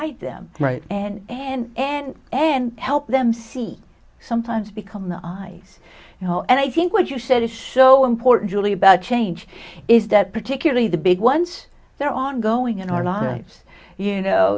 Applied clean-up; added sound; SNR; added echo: none; none; none; none.